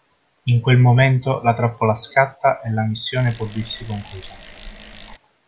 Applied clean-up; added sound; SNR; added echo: none; Bicycle; 19 dB; none.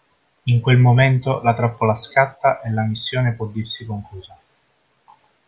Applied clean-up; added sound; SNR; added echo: none; none; none; none.